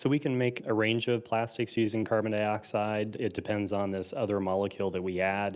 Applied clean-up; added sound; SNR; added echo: none; none; none; none.